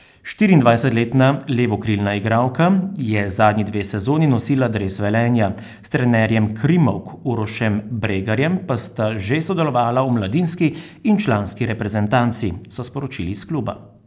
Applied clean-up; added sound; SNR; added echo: none; none; none; none.